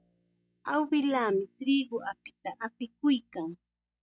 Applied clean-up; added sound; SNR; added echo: neural mask model DeepFilterNet 3.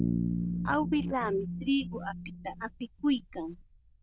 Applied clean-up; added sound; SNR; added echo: neural diffusion model UNIVERSE++.